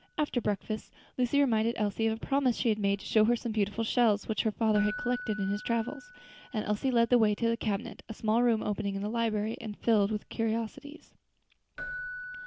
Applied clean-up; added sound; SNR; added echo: none; Keyboard (musical); 18 dB; none.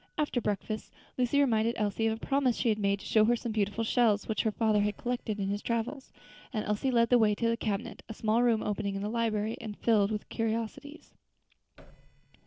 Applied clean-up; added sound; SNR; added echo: neural separator model SepFormer DNS4.